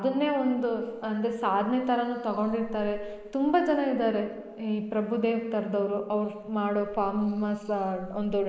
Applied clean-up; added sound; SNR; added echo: neural mask model Resemble Enhance denoiser.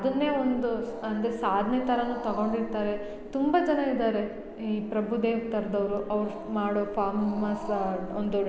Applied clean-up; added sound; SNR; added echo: none; Growling; 12 dB; none.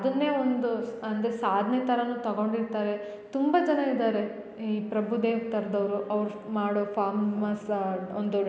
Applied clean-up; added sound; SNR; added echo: none; none; none; none.